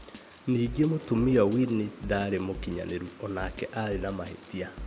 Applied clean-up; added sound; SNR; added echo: none; Drum kit; 15 dB; none.